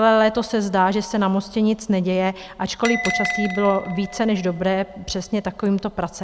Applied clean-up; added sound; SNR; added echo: none; Bell; 12 dB; none.